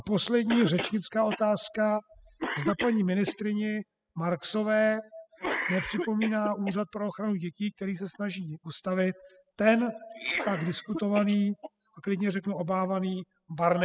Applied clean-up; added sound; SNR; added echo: classical method spectral subtraction.